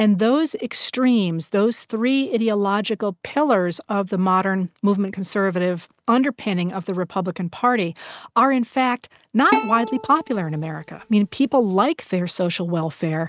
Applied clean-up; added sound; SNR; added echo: neural mask model RNNoise.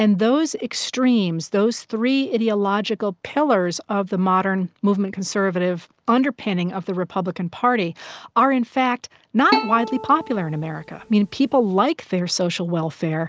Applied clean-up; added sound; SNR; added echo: none; Bowed string instrument; 8 dB; none.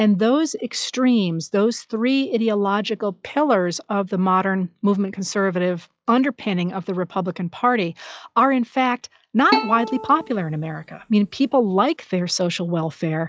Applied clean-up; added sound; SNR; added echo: classical method log-MMSE.